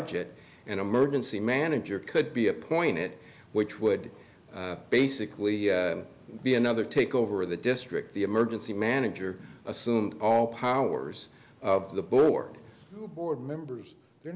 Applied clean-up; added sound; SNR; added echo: none; none; none; none.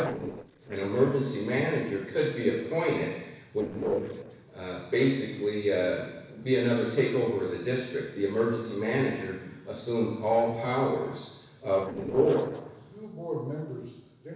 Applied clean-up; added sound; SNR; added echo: neural separator model SepFormer DNS4.